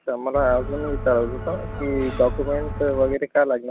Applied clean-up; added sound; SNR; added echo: none; Gull, seagull; 7 dB; none.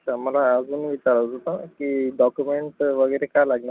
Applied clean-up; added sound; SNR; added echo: none; none; none; none.